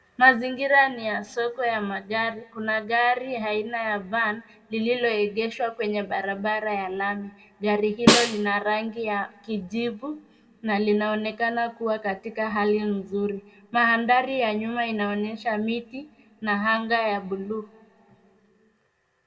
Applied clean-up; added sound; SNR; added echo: none; Snare drum; -2 dB; reverberation time 1.2 s.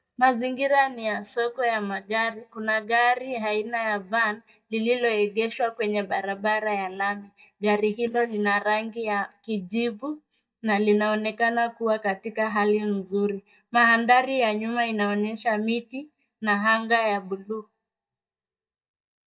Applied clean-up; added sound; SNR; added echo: neural mask model DeepFilterNet 3.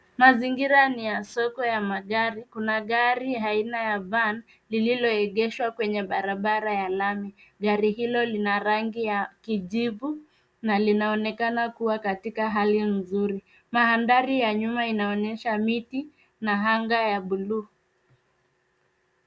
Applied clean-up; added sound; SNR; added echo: none; none; none; none.